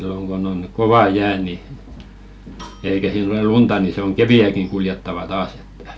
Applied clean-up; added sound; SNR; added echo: none; none; none; none.